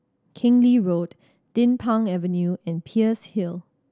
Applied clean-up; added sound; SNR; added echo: none; none; none; none.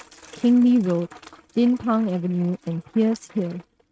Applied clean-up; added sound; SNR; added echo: neural mask model RNNoise.